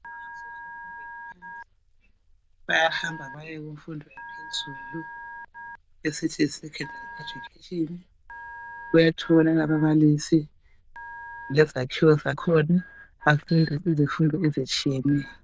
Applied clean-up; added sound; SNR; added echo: neural diffusion model UNIVERSE++.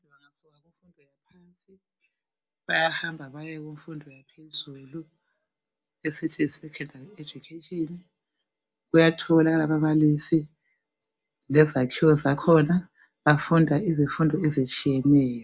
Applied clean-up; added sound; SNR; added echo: none; none; none; none.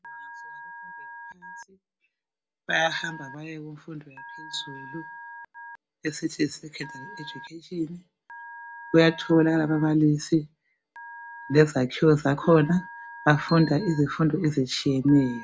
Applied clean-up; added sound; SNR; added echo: none; Bicycle bell + Telephone; 18 dB; none.